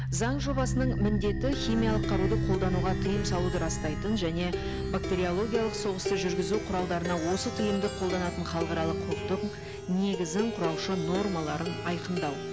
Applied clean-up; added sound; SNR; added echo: none; Plucked string instrument; 1 dB; none.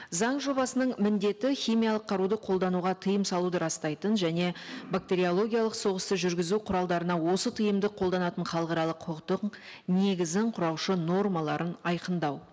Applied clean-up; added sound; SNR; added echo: none; none; none; none.